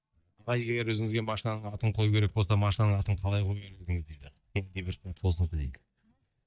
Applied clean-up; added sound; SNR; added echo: neural mask model DeepFilterNet 3.